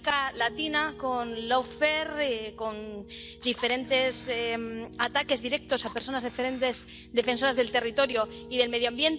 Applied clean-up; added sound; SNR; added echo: none; Piano + Camera; 16 dB; none.